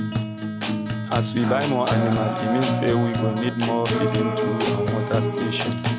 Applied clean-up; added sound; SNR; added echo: none; Acoustic guitar; -2 dB; none.